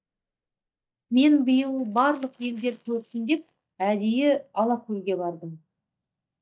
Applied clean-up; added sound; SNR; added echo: neural mask model DeepFilterNet 3.